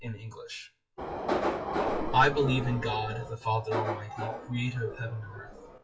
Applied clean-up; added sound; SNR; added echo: classical method WPE with log-MMSE.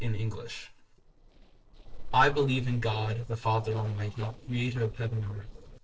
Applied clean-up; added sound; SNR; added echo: neural separator model SepFormer DNS4.